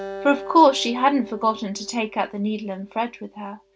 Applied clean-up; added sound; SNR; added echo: none; Acoustic guitar; 16 dB; none.